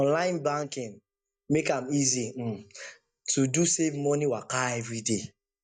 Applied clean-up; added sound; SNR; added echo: neural mask model DeepFilterNet 3.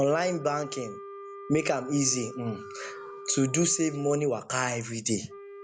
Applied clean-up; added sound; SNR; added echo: none; Wind instrument, woodwind instrument; 14 dB; none.